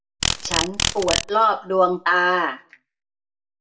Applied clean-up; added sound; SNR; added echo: none; Insect; 3 dB; reverberation time 0.2 s.